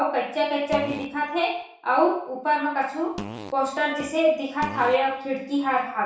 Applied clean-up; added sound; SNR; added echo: none; Fart; 15 dB; reverberation time 0.6 s.